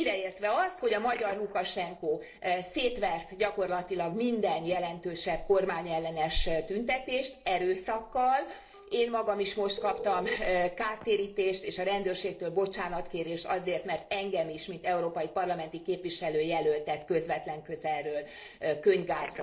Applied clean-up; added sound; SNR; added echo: neural separator model SepFormer DNS4.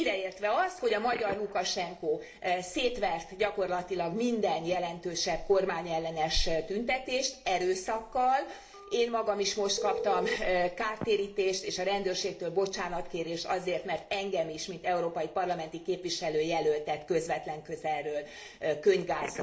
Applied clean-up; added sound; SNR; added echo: none; Telephone; 16 dB; reverberation time 0.5 s.